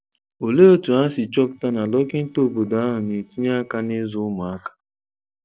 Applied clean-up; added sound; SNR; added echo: neural separator model SepFormer DNS4.